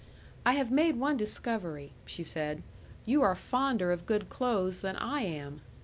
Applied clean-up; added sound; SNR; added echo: none; none; none; none.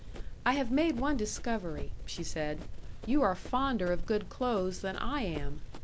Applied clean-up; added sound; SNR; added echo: none; Run; 4 dB; none.